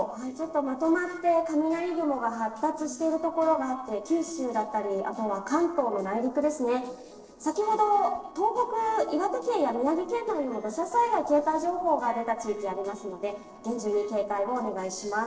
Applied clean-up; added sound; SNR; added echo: neural separator model SepFormer DNS4.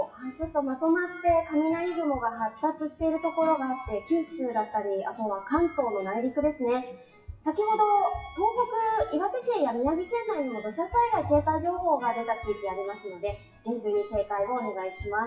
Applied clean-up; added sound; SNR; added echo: classical method WPE with log-MMSE.